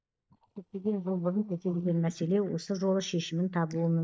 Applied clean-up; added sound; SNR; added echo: neural mask model DeepFilterNet 3.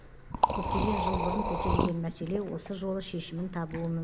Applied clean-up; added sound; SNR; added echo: none; Liquid; -1 dB; none.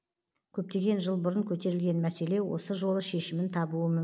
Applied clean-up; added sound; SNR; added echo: none; none; none; none.